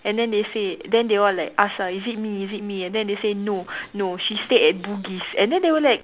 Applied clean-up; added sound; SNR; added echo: none; none; none; none.